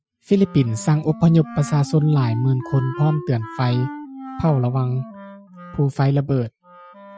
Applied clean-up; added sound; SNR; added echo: classical method Wiener filter.